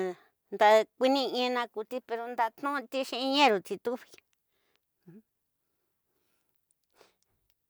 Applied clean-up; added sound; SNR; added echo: none; none; none; none.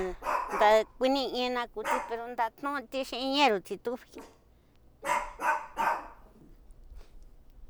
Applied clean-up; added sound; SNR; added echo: none; Dog; 5 dB; none.